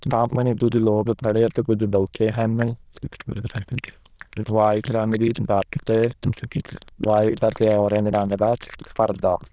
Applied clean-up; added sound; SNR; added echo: neural diffusion model UNIVERSE++.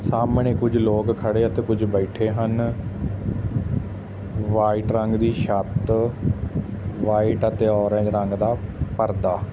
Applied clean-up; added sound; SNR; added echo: none; none; none; none.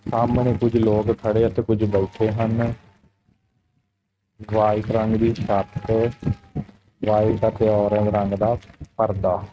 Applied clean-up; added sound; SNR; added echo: neural mask model RNNoise.